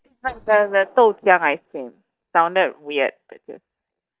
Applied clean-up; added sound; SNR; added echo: neural mask model DeepFilterNet 3.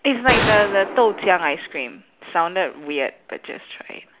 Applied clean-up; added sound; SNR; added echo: none; Gunshot, gunfire; 4 dB; none.